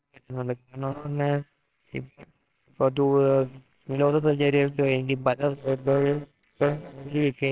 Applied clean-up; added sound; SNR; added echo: neural separator model SepFormer WHAMR!.